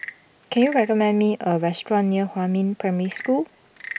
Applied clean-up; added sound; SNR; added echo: none; Wood / Percussion / Frog; 18 dB; none.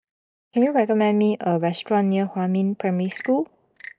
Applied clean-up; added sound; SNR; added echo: neural mask model DeepFilterNet 3.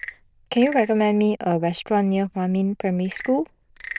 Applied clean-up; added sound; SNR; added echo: neural diffusion model UNIVERSE++.